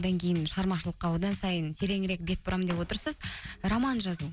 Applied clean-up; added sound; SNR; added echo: none; Fireworks; 20 dB; none.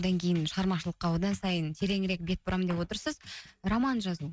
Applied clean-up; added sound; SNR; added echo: neural mask model RNNoise.